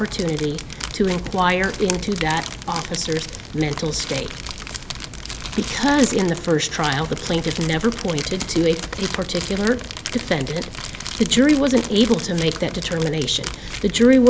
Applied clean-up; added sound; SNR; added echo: none; Crumpling, crinkling; 10 dB; none.